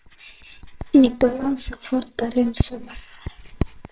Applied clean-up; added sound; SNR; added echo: neural separator model SepFormer WHAMR!.